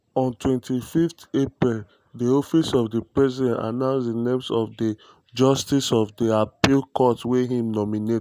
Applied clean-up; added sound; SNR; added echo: none; none; none; none.